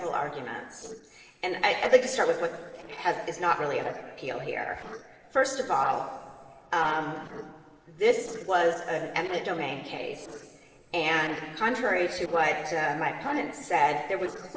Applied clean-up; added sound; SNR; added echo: neural separator model SepFormer DNS4.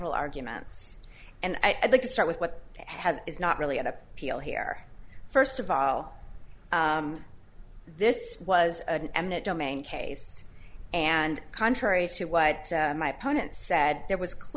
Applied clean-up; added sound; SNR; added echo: none; none; none; none.